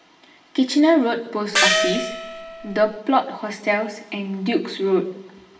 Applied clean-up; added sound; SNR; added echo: none; Gong; 0 dB; reverberation time 0.7 s.